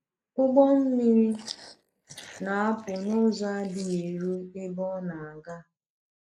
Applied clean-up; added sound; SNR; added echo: neural mask model Resemble Enhance denoiser.